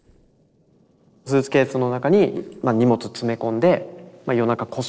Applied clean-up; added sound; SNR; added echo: neural separator model SepFormer DNS4.